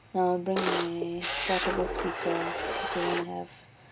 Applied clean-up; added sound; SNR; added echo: none; Camera; 0 dB; none.